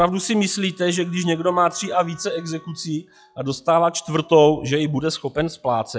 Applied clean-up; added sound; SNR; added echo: classical method log-MMSE.